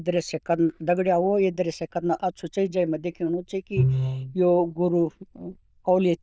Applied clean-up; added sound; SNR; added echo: neural diffusion model UNIVERSE++.